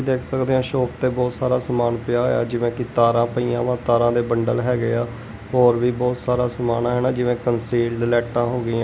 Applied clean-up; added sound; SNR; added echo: none; none; none; none.